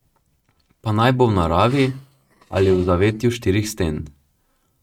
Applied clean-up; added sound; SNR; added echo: neural mask model RNNoise.